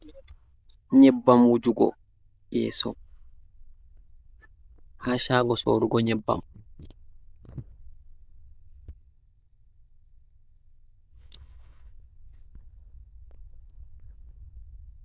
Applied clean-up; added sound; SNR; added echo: neural diffusion model UNIVERSE++.